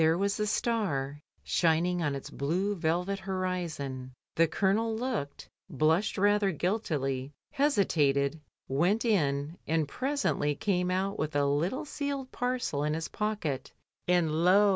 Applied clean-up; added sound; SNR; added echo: none; none; none; none.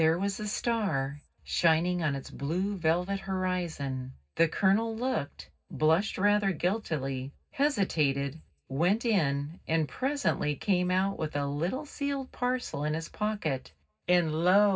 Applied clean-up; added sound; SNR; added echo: none; none; none; reverberation time 0.4 s.